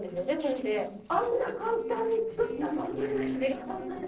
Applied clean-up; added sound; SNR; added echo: neural separator model SepFormer DNS4.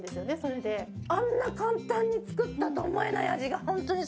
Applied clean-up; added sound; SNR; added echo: none; none; none; none.